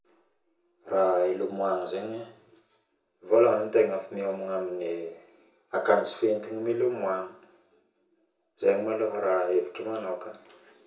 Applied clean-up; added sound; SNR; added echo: none; none; none; reverberation time 0.5 s.